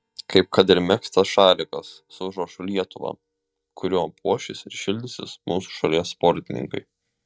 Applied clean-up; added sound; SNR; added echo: neural mask model DeepFilterNet 3.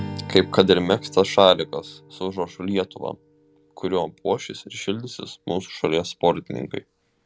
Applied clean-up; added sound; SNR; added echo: none; Strum; 19 dB; none.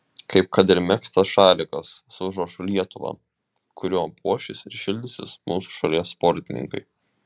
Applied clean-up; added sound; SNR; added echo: none; none; none; none.